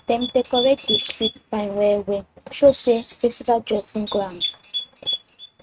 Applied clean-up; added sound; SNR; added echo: neural mask model RNNoise.